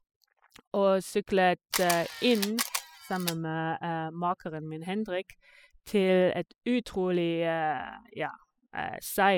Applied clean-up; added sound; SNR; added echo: classical method spectral subtraction.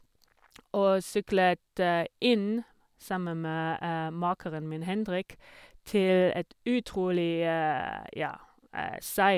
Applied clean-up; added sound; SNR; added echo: none; none; none; none.